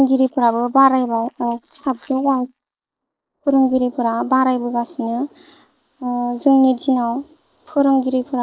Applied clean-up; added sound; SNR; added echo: neural mask model Resemble Enhance denoiser.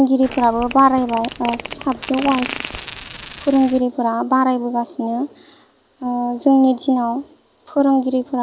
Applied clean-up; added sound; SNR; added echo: none; Coin (dropping) + Fart; 13 dB; none.